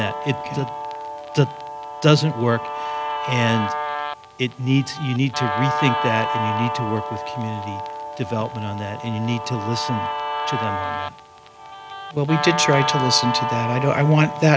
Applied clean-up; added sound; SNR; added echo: none; Guitar; 4 dB; none.